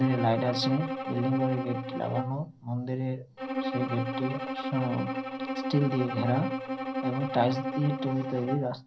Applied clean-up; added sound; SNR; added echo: none; Bowed string instrument; 4 dB; reverberation time 0.3 s.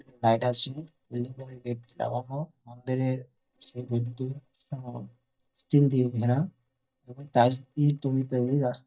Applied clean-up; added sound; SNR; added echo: neural mask model DeepFilterNet 3.